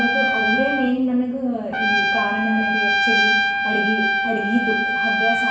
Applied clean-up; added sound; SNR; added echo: none; Trumpet; -3 dB; reverberation time 0.7 s.